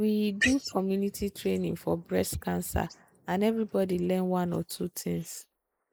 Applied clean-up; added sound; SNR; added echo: neural mask model Resemble Enhance denoiser.